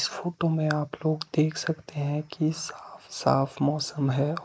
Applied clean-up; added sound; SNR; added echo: neural mask model Resemble Enhance denoiser.